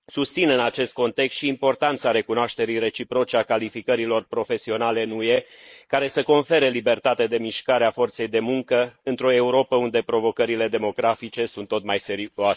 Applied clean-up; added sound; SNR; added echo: neural mask model Resemble Enhance denoiser.